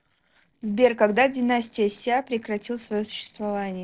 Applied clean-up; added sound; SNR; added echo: neural separator model SepFormer DNS4.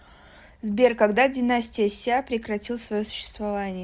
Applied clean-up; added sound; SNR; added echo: none; none; none; none.